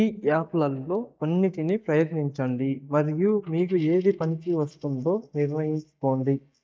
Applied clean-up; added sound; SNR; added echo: neural mask model DeepFilterNet 3.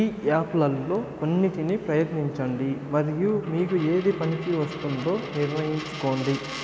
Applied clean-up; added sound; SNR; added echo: none; Coin (dropping); 17 dB; none.